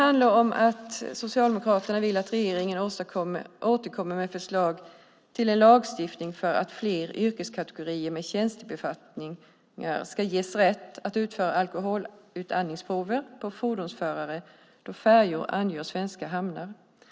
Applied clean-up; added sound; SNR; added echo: none; none; none; none.